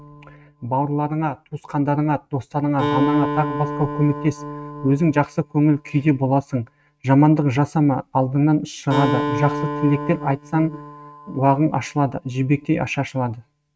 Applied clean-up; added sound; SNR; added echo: neural mask model RNNoise.